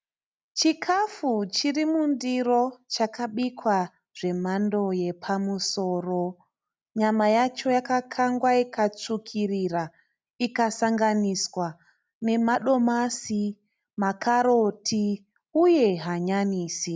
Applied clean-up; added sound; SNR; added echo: none; none; none; none.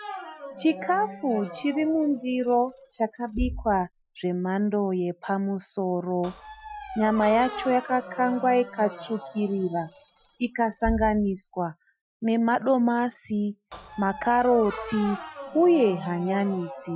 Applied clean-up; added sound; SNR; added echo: classical method Wiener filter.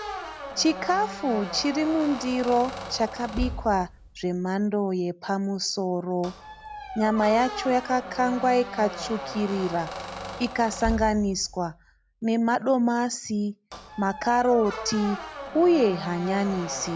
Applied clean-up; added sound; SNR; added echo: none; Squeak; 11 dB; none.